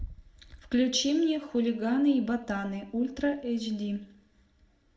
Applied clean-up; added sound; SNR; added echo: none; none; none; reverberation time 0.6 s.